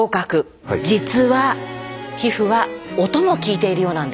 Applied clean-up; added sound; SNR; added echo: none; none; none; none.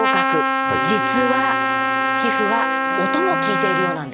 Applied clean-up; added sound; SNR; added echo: none; Trumpet; -4 dB; none.